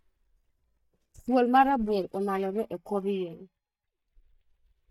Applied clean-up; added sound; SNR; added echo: neural mask model DeepFilterNet 3.